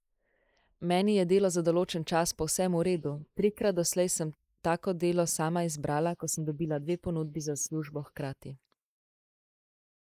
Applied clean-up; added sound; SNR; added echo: neural mask model Resemble Enhance denoiser.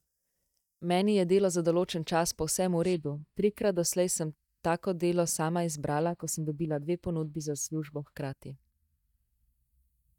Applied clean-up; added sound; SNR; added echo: neural mask model DeepFilterNet 3.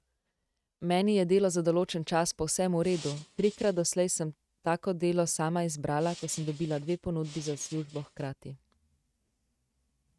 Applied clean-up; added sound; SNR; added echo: neural mask model RNNoise.